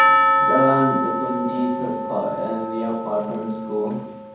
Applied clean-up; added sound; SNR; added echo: none; Percussion; -2 dB; reverberation time 1.2 s.